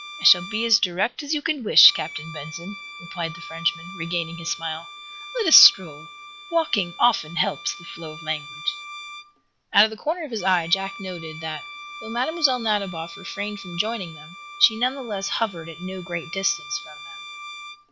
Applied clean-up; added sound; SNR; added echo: none; Bowed string instrument; 13 dB; none.